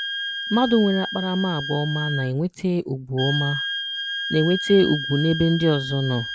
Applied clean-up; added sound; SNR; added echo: none; Wind instrument, woodwind instrument; 7 dB; none.